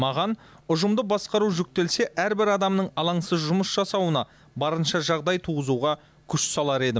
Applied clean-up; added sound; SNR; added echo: none; none; none; none.